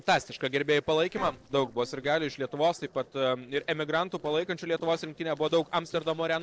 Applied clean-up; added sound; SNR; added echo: neural separator model SepFormer DNS4.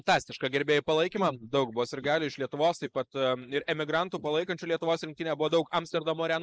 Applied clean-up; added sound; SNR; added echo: neural mask model Resemble Enhance denoiser.